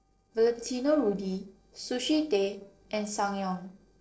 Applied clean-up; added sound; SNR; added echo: neural separator model SepFormer DNS4.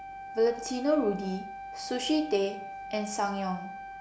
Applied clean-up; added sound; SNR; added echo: none; Wind instrument, woodwind instrument; 10 dB; none.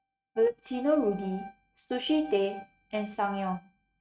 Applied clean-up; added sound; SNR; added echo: neural mask model RNNoise.